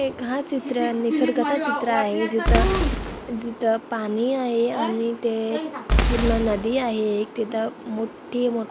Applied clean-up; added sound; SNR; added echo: none; Boom; 1 dB; none.